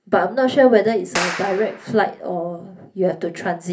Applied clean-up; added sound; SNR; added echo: none; Clapping; 10 dB; reverberation time 0.3 s.